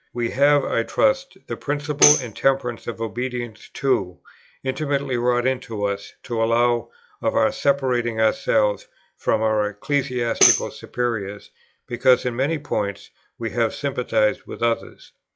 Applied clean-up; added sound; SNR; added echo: classical method log-MMSE.